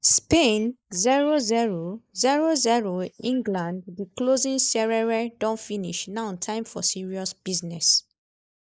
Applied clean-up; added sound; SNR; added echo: neural mask model Resemble Enhance denoiser.